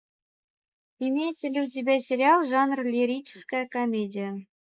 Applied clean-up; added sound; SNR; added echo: neural mask model Resemble Enhance denoiser.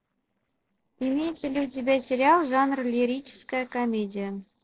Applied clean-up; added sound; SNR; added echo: neural separator model SepFormer DNS4.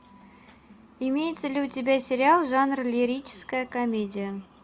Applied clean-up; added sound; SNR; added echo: none; none; none; none.